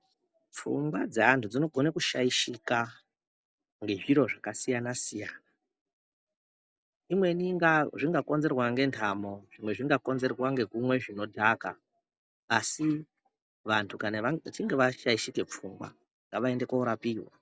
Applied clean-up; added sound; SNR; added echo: none; none; none; none.